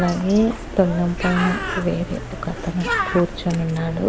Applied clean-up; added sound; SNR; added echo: none; Bird; 7 dB; none.